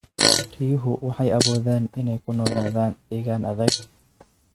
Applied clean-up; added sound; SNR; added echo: neural mask model RNNoise.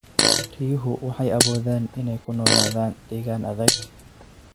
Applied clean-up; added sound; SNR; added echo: none; Fart; -1 dB; none.